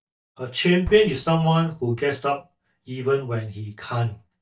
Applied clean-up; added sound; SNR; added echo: neural mask model DeepFilterNet 3.